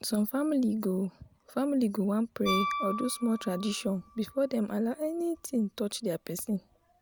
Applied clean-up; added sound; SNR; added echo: none; Piano; 11 dB; none.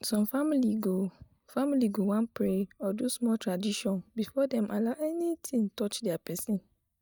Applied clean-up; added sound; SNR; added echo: neural mask model DeepFilterNet 3.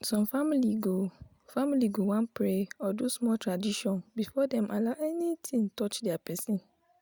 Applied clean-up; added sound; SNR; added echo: none; none; none; none.